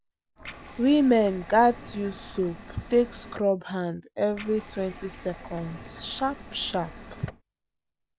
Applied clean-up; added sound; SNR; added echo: none; Liquid; 16 dB; none.